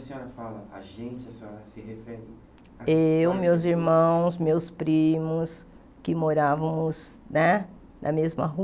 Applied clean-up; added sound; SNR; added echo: none; none; none; none.